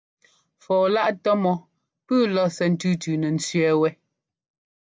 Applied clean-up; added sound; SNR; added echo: none; none; none; none.